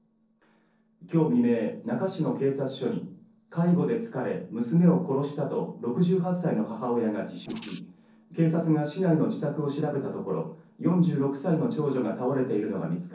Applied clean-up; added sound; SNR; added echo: neural separator model SepFormer DNS4.